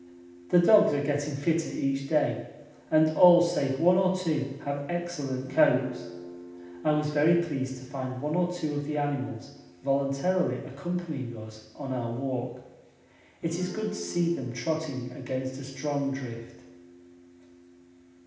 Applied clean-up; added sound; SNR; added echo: none; Guitar; 19 dB; reverberation time 0.9 s.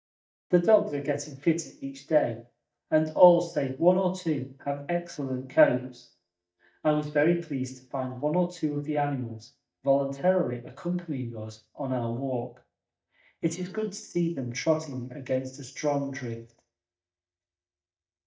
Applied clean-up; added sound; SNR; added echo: neural mask model DeepFilterNet 3.